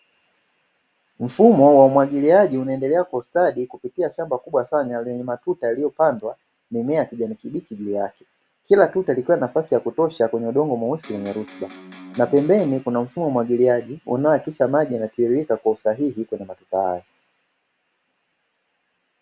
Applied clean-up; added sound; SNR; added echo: none; Electric guitar; 19 dB; none.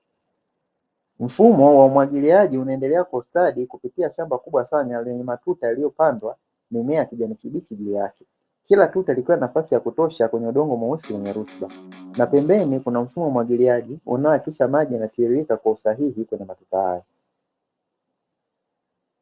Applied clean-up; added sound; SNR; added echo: neural separator model SepFormer DNS4.